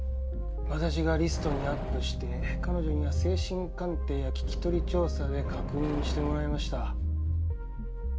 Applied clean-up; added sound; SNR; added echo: none; Livestock, farm animals, working animals; 17 dB; none.